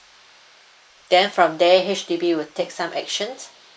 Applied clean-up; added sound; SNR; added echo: neural mask model Resemble Enhance denoiser.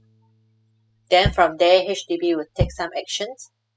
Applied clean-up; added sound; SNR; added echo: classical method spectral subtraction.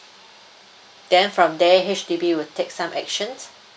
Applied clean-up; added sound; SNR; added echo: none; none; none; none.